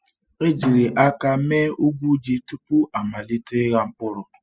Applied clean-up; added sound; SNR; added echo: classical method spectral subtraction.